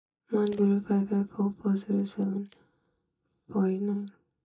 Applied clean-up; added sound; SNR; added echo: neural mask model DeepFilterNet 3.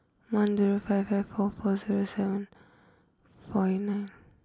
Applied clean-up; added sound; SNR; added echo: none; none; none; none.